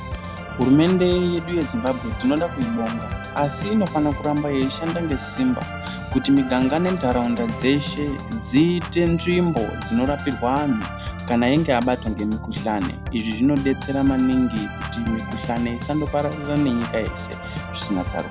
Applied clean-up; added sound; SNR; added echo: none; Organ; 8 dB; none.